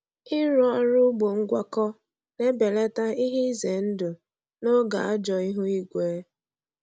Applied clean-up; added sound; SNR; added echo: none; none; none; none.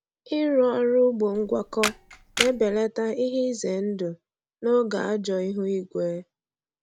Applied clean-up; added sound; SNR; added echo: none; Camera; 6 dB; none.